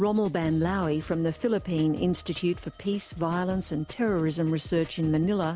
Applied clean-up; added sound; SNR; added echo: none; none; none; none.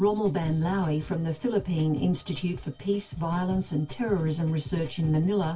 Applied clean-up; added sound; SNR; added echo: none; none; none; reverberation time 0.1 s.